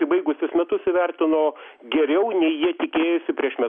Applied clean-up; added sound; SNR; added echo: none; none; none; none.